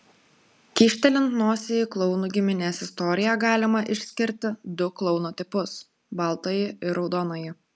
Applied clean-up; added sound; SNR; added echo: none; none; none; none.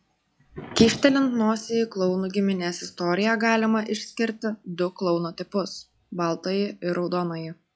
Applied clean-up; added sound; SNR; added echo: classical method log-MMSE.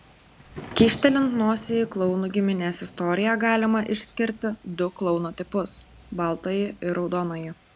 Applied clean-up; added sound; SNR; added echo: none; Thunder / Rain; 17 dB; none.